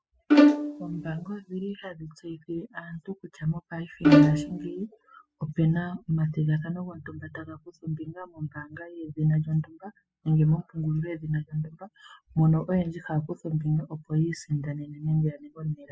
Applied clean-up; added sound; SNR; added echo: classical method spectral subtraction.